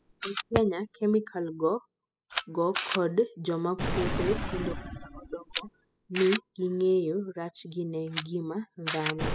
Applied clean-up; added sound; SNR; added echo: classical method spectral subtraction.